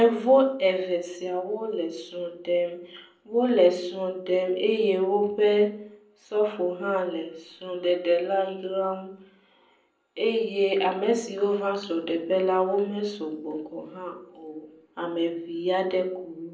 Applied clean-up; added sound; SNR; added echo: none; none; none; reverberation time 0.6 s.